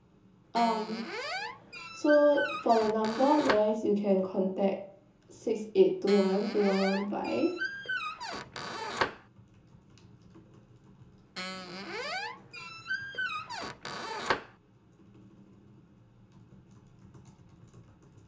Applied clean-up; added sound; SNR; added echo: none; Squeak; 5 dB; reverberation time 0.8 s.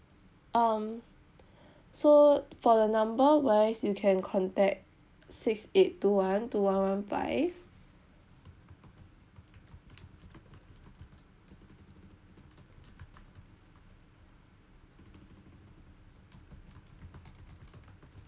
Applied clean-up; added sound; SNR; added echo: none; none; none; none.